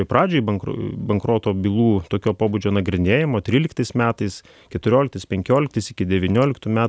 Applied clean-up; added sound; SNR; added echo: none; none; none; none.